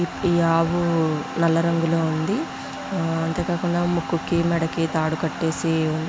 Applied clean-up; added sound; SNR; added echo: none; Wind instrument, woodwind instrument; 14 dB; none.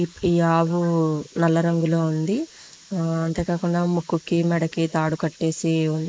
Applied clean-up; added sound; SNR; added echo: neural mask model Resemble Enhance denoiser.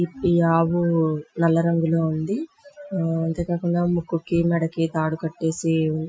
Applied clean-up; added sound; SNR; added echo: classical method Wiener filter.